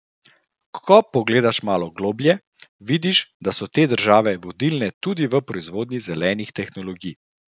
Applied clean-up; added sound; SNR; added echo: none; none; none; none.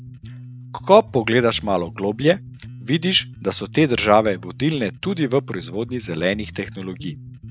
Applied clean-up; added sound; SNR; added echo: none; Bass guitar; 16 dB; none.